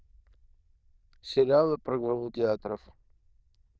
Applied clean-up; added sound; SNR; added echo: neural diffusion model UNIVERSE++.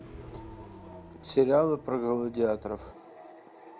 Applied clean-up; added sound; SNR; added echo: none; Car; 18 dB; none.